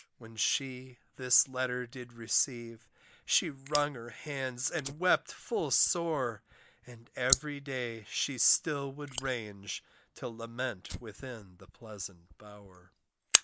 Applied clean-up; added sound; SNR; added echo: neural mask model Resemble Enhance denoiser.